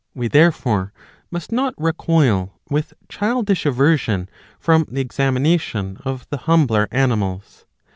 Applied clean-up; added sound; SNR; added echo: none; none; none; none.